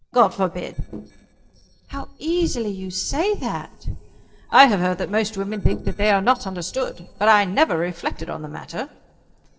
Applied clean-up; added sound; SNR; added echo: neural separator model SepFormer DNS4.